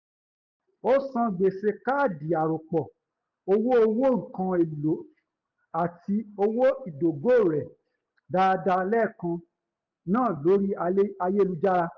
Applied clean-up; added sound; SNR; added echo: none; none; none; none.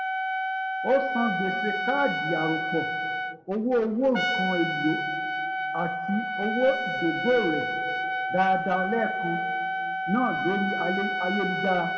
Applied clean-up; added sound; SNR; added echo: none; Trumpet; 1 dB; reverberation time 1.5 s.